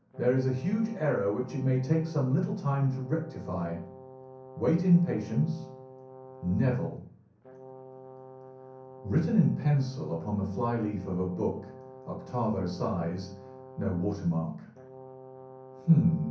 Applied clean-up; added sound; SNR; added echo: none; Brass instrument; 18 dB; reverberation time 0.6 s.